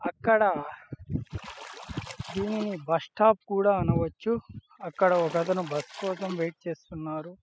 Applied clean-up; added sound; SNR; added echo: classical method spectral subtraction.